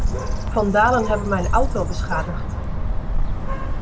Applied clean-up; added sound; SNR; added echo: none; Bird; -2 dB; none.